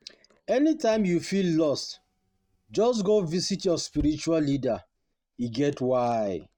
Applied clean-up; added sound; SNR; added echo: neural mask model RNNoise.